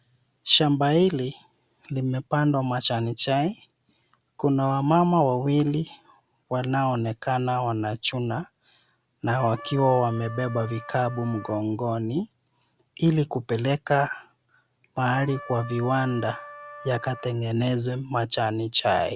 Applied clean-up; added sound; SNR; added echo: none; Trumpet; 16 dB; none.